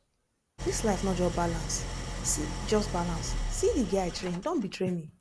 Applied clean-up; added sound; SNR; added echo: none; Idling; 5 dB; none.